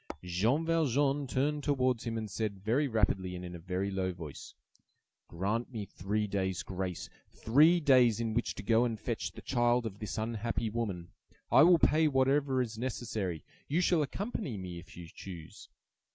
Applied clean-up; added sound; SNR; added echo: none; Tap / Hammer; 15 dB; none.